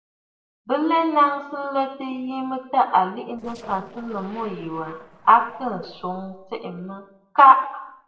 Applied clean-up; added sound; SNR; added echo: neural separator model SepFormer DNS4.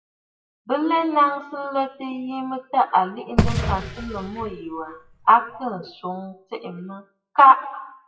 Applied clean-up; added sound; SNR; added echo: classical method WPE with log-MMSE.